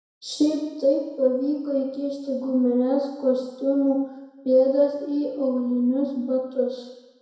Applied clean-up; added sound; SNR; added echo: none; none; none; reverberation time 1.0 s.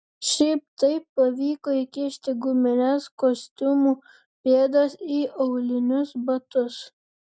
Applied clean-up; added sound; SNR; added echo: none; none; none; none.